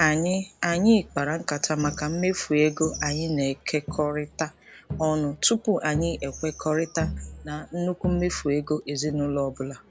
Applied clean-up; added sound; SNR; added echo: none; Crowd; 13 dB; none.